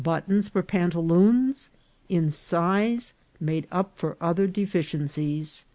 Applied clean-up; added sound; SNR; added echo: none; none; none; none.